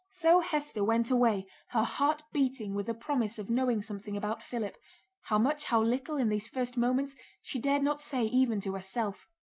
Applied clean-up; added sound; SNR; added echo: none; none; none; none.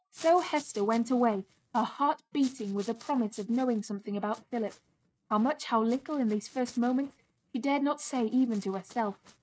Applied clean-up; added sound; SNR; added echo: neural mask model RNNoise.